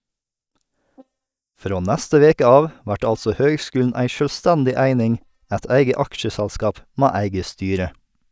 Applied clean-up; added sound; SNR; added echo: neural mask model DeepFilterNet 3.